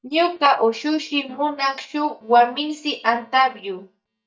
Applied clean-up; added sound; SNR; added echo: neural mask model DeepFilterNet 3.